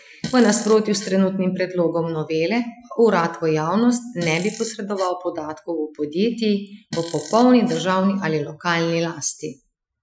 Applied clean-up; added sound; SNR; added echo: classical method Wiener filter.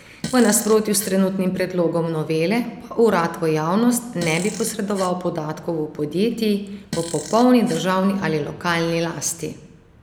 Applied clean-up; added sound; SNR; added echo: none; Fart; 14 dB; none.